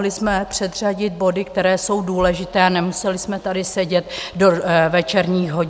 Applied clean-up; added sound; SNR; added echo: none; none; none; none.